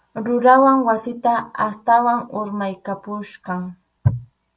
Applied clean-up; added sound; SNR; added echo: none; none; none; none.